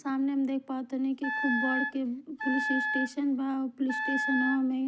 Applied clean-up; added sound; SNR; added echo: none; Wind instrument, woodwind instrument; 2 dB; none.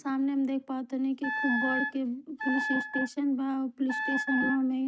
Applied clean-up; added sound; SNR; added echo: neural mask model RNNoise.